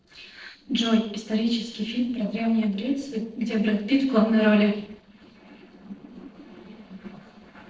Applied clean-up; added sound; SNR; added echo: neural separator model SepFormer DNS4.